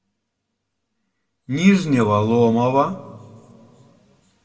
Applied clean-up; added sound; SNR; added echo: none; none; none; reverberation time 0.9 s.